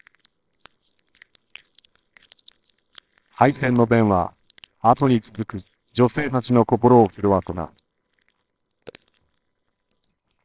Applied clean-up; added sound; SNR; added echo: neural separator model SepFormer WHAMR!.